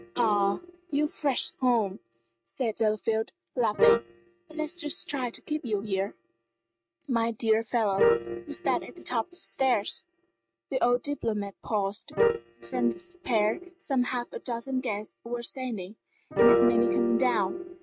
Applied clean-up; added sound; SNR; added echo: neural mask model RNNoise.